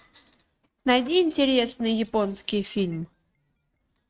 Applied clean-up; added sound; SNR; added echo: neural mask model RNNoise.